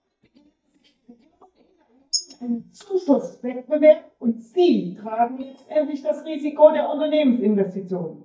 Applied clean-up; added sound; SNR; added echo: neural mask model DeepFilterNet 3.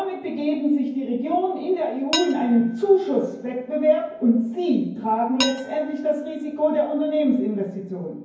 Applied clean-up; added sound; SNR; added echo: none; Dishes, pots, and pans; 13 dB; reverberation time 0.9 s.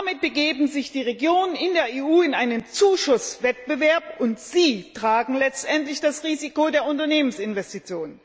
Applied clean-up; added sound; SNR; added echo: none; none; none; none.